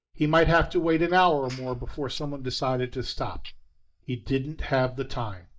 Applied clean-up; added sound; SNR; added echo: neural mask model DeepFilterNet 3.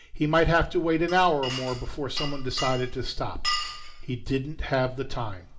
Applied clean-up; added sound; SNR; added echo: none; Glass; 9 dB; reverberation time 0.7 s.